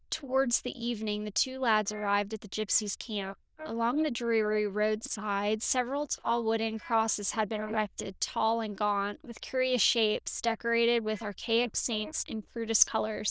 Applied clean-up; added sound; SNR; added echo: neural diffusion model UNIVERSE++.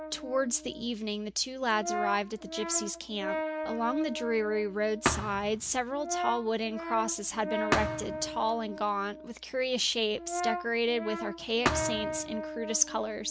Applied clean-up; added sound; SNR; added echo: none; Brass instrument + Thump, thud; 4 dB; none.